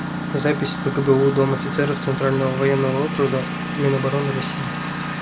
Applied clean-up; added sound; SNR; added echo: none; Engine; 4 dB; none.